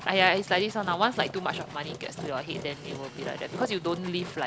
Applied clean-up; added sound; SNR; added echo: none; Engine; 11 dB; none.